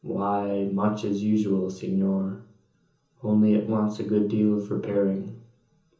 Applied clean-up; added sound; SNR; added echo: none; none; none; reverberation time 0.7 s.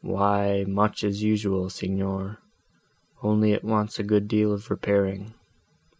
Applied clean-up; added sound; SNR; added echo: none; none; none; none.